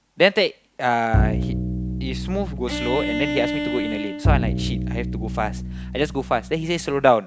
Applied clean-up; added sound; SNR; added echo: none; Bowed string instrument + Bowed string instrument; 0 dB; none.